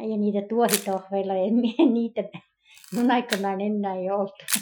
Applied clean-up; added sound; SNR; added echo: classical method Wiener filter.